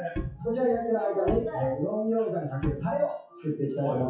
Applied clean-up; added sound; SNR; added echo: classical method WPE with log-MMSE.